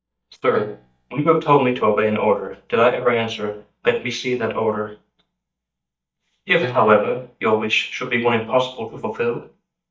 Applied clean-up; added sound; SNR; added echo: neural mask model DeepFilterNet 3.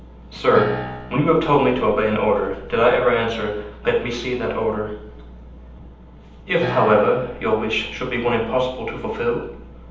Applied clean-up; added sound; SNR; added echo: none; Piano; 10 dB; reverberation time 0.8 s.